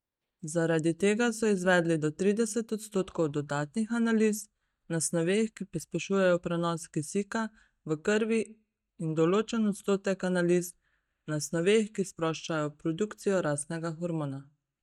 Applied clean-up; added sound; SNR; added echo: neural mask model DeepFilterNet 3.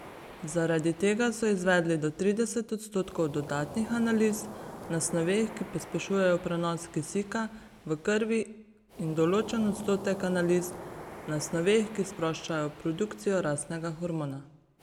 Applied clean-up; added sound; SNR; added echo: none; Waves, surf; 16 dB; none.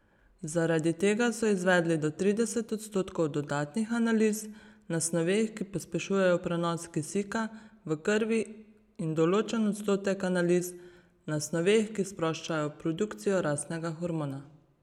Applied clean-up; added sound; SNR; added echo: none; none; none; none.